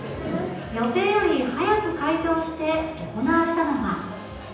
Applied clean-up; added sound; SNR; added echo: none; Tambourine; 19 dB; reverberation time 0.9 s.